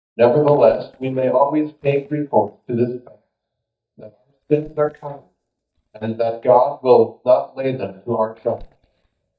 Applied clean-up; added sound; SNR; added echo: neural mask model DeepFilterNet 3.